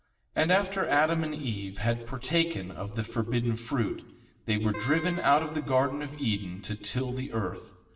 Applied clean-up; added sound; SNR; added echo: none; Keyboard (musical); 15 dB; reverberation time 0.8 s.